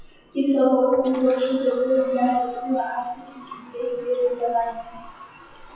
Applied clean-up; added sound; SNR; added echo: classical method WPE with log-MMSE.